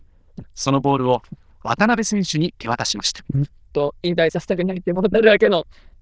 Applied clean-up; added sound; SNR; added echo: neural diffusion model UNIVERSE++.